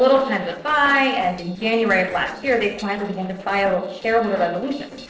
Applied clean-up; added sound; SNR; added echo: neural separator model SepFormer DNS4.